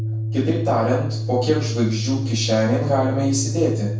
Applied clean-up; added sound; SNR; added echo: none; Organ; 2 dB; reverberation time 0.6 s.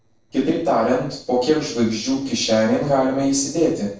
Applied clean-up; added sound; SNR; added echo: neural separator model SepFormer DNS4.